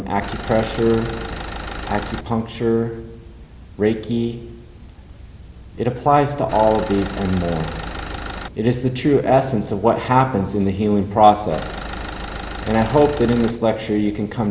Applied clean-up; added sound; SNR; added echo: none; Engine; 9 dB; none.